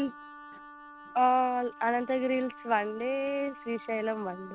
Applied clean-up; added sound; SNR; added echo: none; Wind instrument, woodwind instrument; 17 dB; none.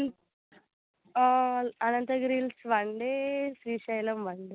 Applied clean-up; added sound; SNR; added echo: none; none; none; none.